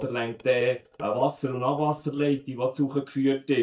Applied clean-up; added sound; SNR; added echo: neural mask model DeepFilterNet 3.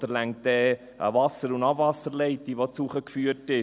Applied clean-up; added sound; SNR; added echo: none; none; none; none.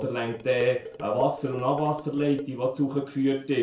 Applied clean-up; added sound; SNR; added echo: neural separator model SepFormer DNS4.